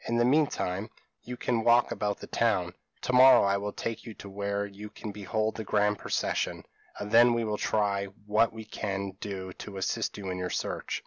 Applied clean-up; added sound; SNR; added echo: none; none; none; none.